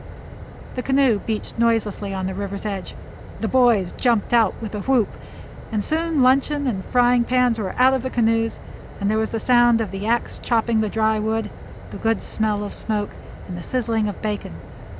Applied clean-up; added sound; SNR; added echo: none; Fire; 13 dB; none.